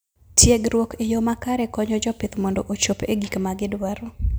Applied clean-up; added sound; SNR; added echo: none; none; none; none.